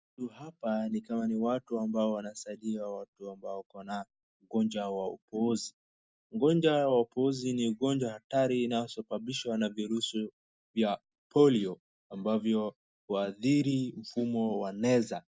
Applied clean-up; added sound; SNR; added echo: none; none; none; none.